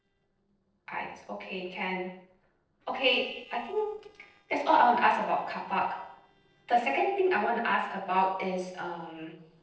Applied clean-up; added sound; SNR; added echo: neural separator model SepFormer DNS4.